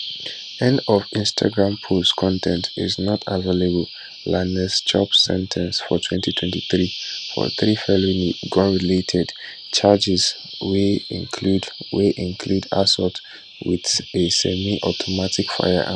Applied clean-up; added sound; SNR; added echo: none; Bird vocalization, bird call, bird song; 13 dB; none.